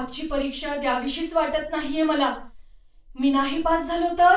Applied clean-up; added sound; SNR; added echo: none; none; none; reverberation time 0.3 s.